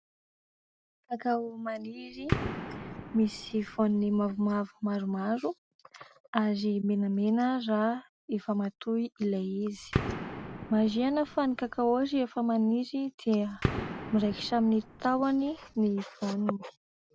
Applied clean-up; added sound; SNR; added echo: none; Gunshot, gunfire; 7 dB; none.